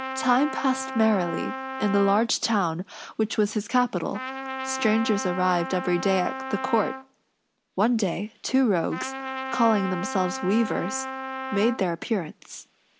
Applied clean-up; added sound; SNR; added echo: none; Trumpet; 9 dB; none.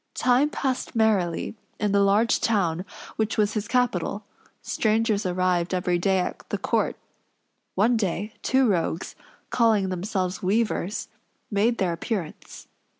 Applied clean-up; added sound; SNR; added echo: none; none; none; none.